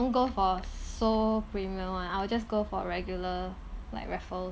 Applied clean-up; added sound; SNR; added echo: none; none; none; none.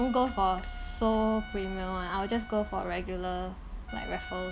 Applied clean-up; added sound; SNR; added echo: none; Trumpet; 16 dB; none.